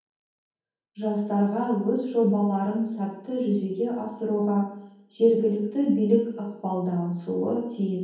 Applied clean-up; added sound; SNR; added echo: none; none; none; reverberation time 0.9 s.